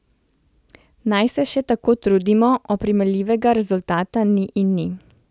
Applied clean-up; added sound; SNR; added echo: none; none; none; none.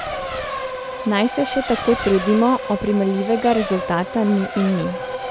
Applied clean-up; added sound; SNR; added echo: none; Race car, auto racing; 7 dB; none.